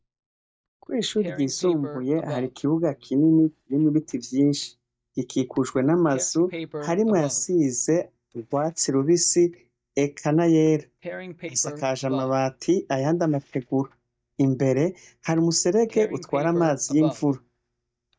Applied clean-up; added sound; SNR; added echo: neural mask model DeepFilterNet 3.